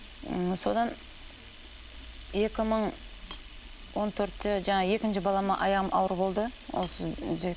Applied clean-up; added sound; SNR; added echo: none; Camera; 14 dB; none.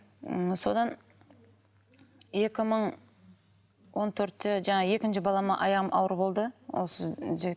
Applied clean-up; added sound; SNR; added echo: none; none; none; none.